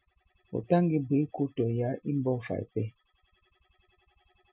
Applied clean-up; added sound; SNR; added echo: classical method Wiener filter.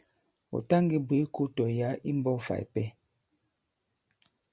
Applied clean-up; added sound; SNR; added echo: none; none; none; none.